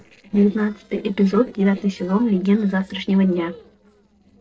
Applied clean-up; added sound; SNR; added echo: neural separator model SepFormer DNS4.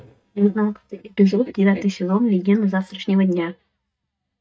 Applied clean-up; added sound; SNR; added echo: neural mask model DeepFilterNet 3.